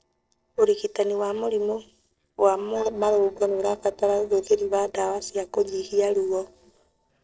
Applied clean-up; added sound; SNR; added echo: neural separator model SepFormer DNS4.